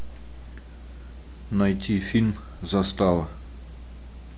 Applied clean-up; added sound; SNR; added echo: none; none; none; none.